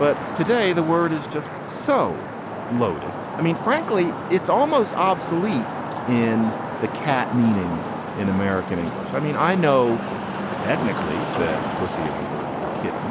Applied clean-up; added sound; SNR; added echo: none; Traffic noise, roadway noise; 6 dB; none.